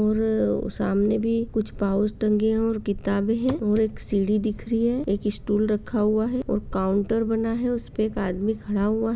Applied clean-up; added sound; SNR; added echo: none; Boat, Water vehicle + Walk, footsteps / Run / Wood; 15 dB; none.